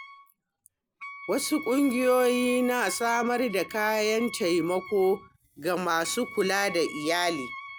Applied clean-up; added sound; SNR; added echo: none; Wind instrument, woodwind instrument; 14 dB; none.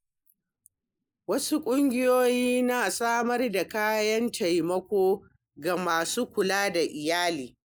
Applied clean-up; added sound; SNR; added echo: neural mask model Resemble Enhance denoiser.